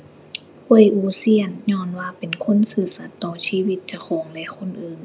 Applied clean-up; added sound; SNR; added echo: none; none; none; none.